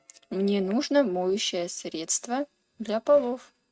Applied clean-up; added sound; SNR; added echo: neural mask model RNNoise.